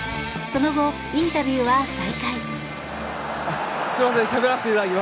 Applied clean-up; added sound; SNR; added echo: none; none; none; none.